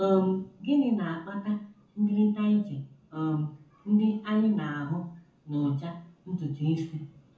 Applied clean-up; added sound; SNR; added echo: none; none; none; reverberation time 0.6 s.